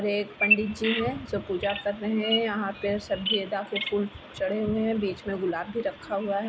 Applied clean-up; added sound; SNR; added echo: none; Bird vocalization, bird call, bird song; 5 dB; none.